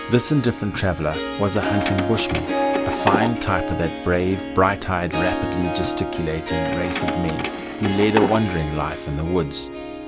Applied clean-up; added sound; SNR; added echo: none; Harp + Keys jangling; 2 dB; none.